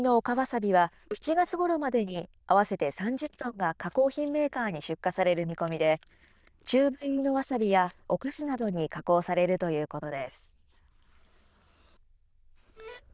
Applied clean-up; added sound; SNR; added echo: neural diffusion model UNIVERSE++.